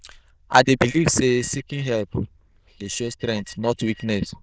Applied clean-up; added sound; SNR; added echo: neural diffusion model UNIVERSE++.